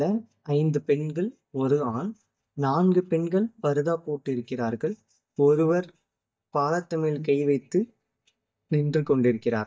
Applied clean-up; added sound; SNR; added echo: neural mask model DeepFilterNet 3.